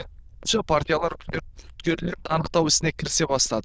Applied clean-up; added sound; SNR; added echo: neural diffusion model UNIVERSE++.